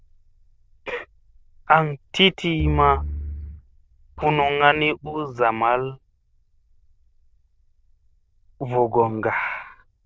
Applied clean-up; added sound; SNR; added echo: neural diffusion model UNIVERSE++.